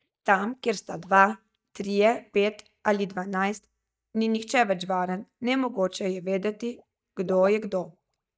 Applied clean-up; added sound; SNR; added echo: neural mask model DeepFilterNet 3.